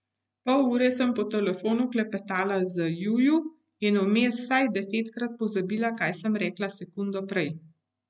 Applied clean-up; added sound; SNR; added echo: none; none; none; none.